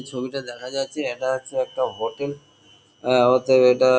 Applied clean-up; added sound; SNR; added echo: none; none; none; none.